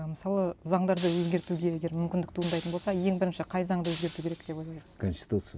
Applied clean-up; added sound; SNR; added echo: none; Shatter; 12 dB; none.